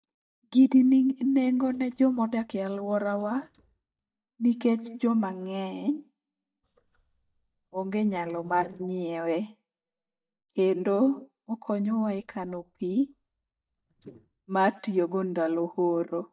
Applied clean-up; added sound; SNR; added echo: neural mask model DeepFilterNet 3.